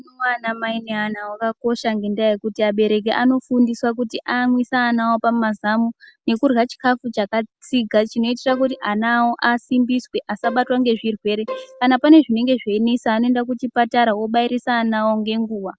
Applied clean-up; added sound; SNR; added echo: none; Bowed string instrument; 15 dB; none.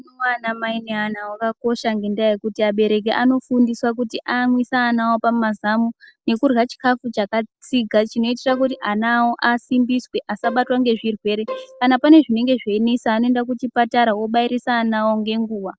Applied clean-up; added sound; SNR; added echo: neural separator model SepFormer DNS4.